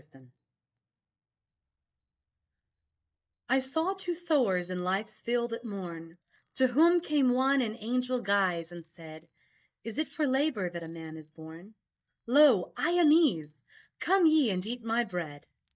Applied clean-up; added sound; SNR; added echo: neural mask model DeepFilterNet 3.